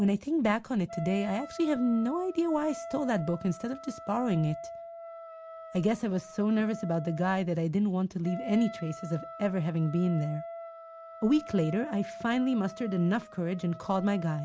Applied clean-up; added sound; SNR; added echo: none; Wind instrument, woodwind instrument; 14 dB; none.